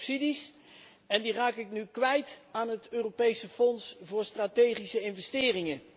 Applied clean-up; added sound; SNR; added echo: none; none; none; none.